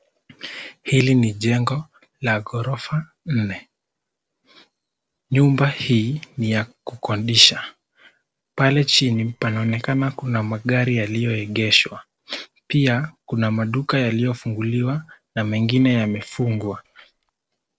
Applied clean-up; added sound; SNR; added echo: neural separator model SepFormer DNS4.